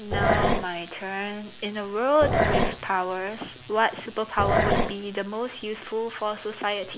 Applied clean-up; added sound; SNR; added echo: none; Growling; -3 dB; none.